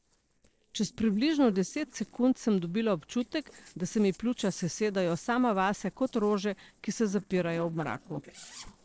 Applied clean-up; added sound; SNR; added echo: neural separator model SepFormer DNS4.